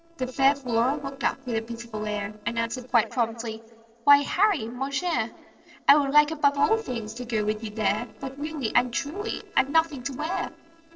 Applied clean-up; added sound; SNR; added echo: neural separator model SepFormer DNS4.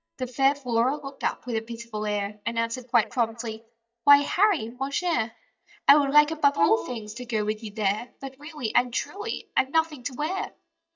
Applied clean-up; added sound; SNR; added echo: neural mask model DeepFilterNet 3.